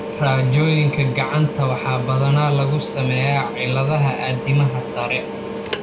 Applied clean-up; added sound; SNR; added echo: none; Mechanical fan; 8 dB; reverberation time 0.2 s.